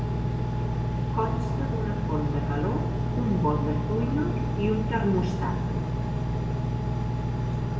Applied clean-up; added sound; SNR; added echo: none; Engine; -4 dB; reverberation time 2.1 s.